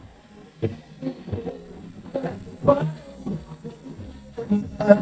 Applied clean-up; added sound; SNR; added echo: neural mask model DeepFilterNet 3.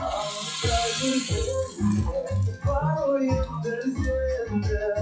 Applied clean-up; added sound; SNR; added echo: classical method WPE with log-MMSE.